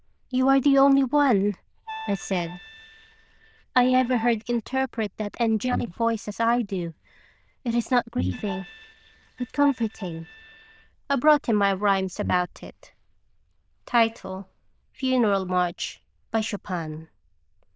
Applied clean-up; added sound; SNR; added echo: neural diffusion model UNIVERSE++.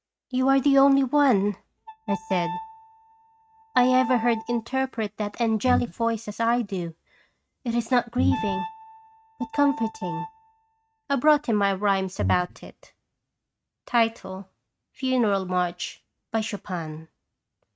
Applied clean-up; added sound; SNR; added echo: neural mask model RNNoise.